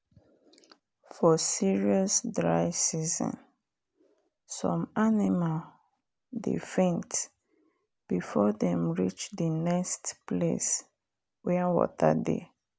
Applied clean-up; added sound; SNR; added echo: none; none; none; none.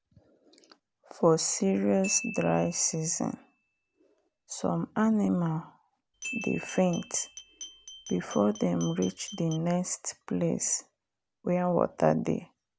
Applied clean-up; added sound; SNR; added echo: none; Glockenspiel + Glass; 15 dB; none.